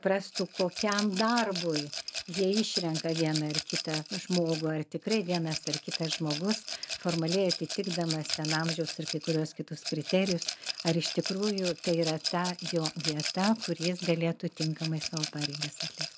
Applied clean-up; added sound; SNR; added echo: none; Rattle / Glass; 6 dB; none.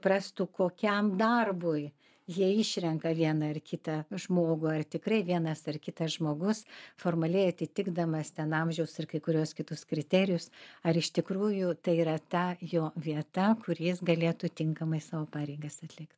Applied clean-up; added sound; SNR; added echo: none; none; none; none.